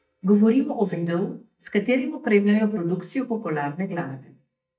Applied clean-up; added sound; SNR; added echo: neural mask model DeepFilterNet 3.